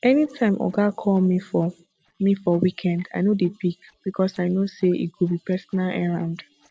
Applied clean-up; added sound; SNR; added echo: neural separator model SepFormer DNS4.